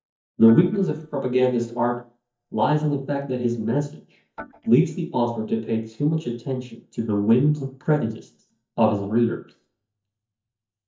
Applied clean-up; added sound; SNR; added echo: neural mask model DeepFilterNet 3.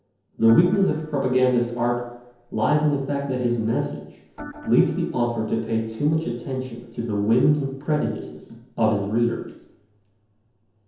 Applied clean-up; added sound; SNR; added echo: none; Organ; 15 dB; reverberation time 0.9 s.